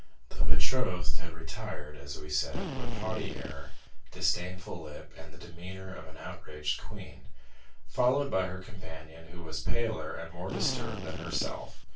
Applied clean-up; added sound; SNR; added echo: none; Drill; 18 dB; reverberation time 0.2 s.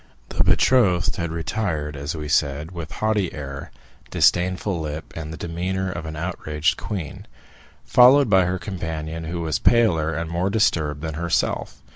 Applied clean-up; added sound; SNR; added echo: none; none; none; none.